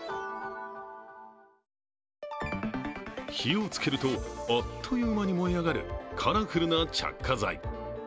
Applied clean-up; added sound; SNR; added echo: none; none; none; none.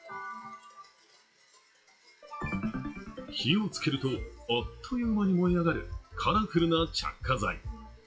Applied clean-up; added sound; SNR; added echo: classical method WPE with log-MMSE.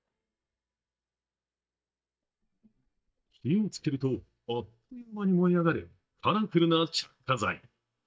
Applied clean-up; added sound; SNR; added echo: neural mask model DeepFilterNet 3.